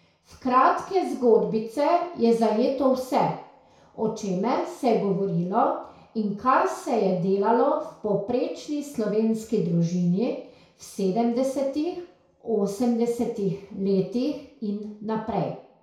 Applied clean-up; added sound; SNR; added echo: none; none; none; reverberation time 0.6 s.